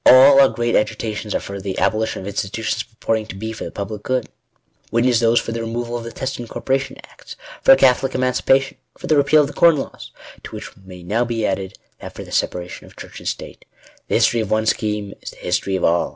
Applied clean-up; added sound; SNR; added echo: none; none; none; none.